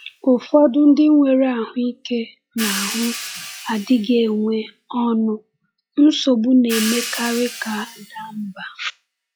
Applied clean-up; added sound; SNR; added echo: classical method log-MMSE.